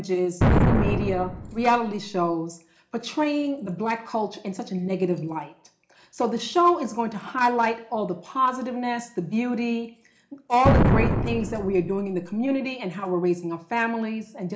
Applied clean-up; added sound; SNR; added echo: none; Explosion; -3 dB; reverberation time 0.4 s.